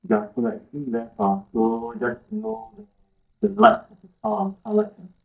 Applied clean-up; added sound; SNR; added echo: neural mask model DeepFilterNet 3.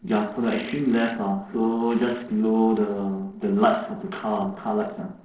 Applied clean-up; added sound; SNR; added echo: neural separator model SepFormer DNS4.